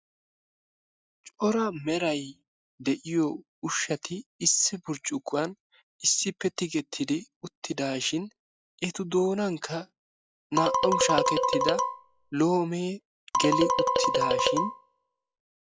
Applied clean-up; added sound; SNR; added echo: classical method log-MMSE.